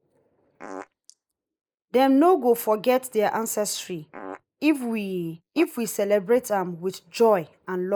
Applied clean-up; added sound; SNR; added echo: neural mask model Resemble Enhance denoiser.